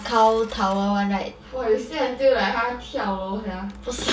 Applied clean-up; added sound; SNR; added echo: none; Telephone; 19 dB; reverberation time 0.1 s.